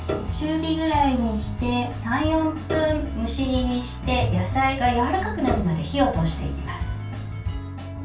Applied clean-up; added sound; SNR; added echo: none; Piano; 14 dB; reverberation time 0.2 s.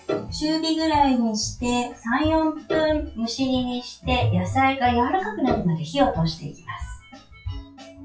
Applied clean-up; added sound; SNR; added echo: classical method WPE with log-MMSE.